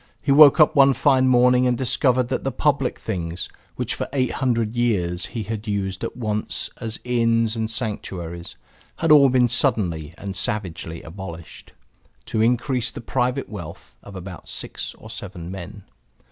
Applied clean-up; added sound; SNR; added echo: none; none; none; none.